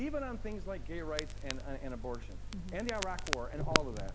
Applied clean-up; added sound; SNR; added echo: none; Crackle; -3 dB; none.